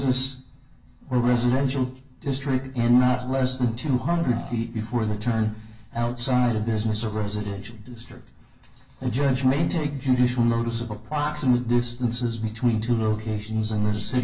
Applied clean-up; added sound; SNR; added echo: none; Burping, eructation; 17 dB; reverberation time 0.2 s.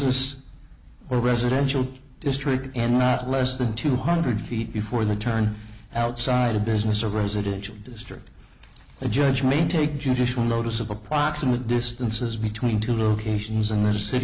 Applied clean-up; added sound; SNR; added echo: none; none; none; none.